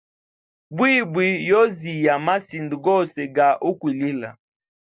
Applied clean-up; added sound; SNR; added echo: none; none; none; none.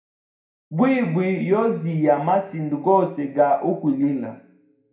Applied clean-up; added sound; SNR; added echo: none; none; none; reverberation time 0.5 s.